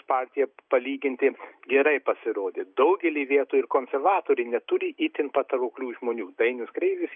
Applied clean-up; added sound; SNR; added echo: none; none; none; none.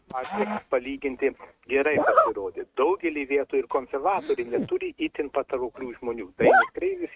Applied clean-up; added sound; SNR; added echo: neural mask model RNNoise.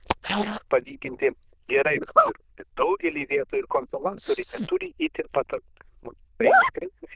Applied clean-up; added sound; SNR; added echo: neural diffusion model UNIVERSE++.